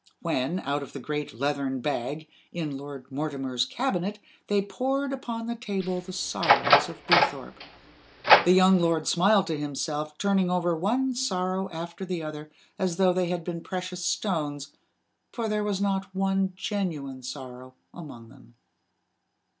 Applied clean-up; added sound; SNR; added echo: none; Door; -3 dB; none.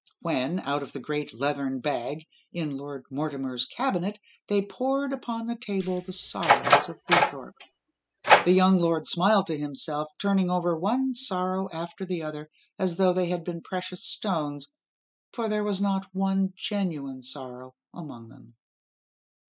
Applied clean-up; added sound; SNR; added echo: classical method spectral subtraction.